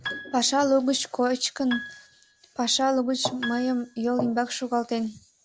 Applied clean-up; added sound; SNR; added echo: none; Piano; 15 dB; none.